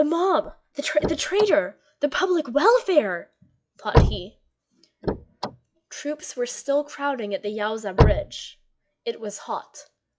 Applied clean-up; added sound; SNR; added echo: classical method log-MMSE.